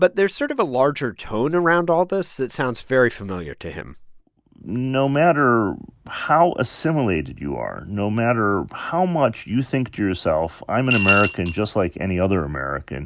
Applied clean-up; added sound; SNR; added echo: none; Coin (dropping) / Glass; 0 dB; none.